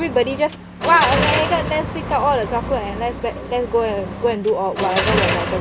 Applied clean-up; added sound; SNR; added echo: none; Car; 4 dB; none.